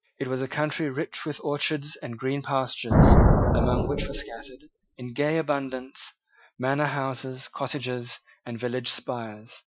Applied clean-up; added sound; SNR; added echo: classical method Wiener filter.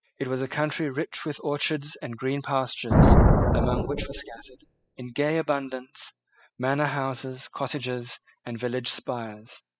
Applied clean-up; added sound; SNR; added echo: classical method spectral subtraction.